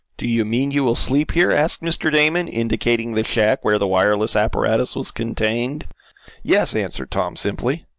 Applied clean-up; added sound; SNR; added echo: none; none; none; none.